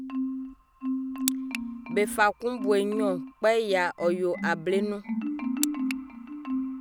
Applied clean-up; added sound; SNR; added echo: none; Marimba, xylophone; 4 dB; none.